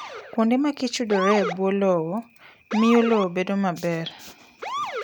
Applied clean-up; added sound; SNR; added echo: none; Motor vehicle (road) / Siren; 10 dB; none.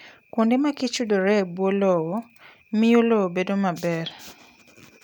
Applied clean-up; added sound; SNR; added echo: none; none; none; none.